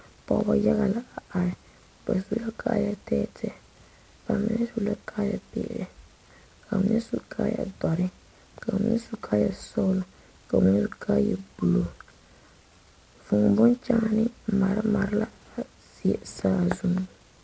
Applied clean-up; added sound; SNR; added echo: none; none; none; none.